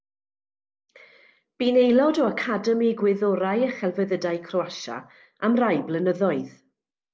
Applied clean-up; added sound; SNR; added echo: none; none; none; none.